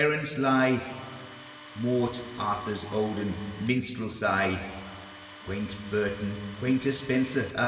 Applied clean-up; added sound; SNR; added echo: none; Tools; 17 dB; reverberation time 2.0 s.